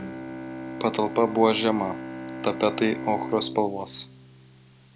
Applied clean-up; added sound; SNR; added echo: none; Bowed string instrument; 9 dB; none.